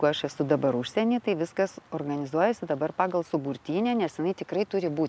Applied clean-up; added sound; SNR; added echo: none; none; none; none.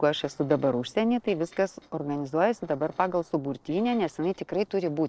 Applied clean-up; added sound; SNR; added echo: neural separator model SepFormer DNS4.